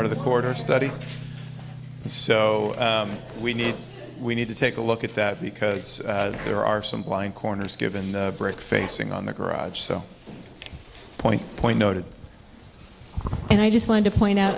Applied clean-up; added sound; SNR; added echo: none; Guitar + Domestic sounds, home sounds; 14 dB; none.